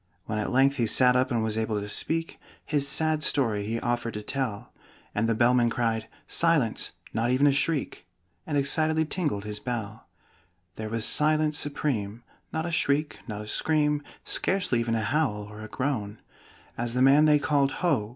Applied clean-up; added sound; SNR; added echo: none; none; none; none.